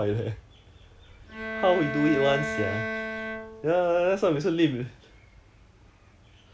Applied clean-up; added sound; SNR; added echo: none; Bowed string instrument; 6 dB; none.